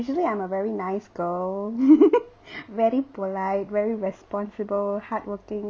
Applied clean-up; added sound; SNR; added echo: none; none; none; none.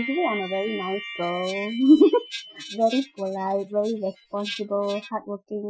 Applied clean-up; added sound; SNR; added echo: classical method Wiener filter.